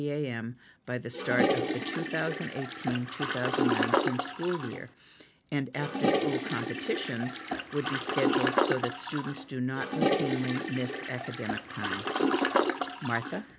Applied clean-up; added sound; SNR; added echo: none; Toilet flush; -3 dB; none.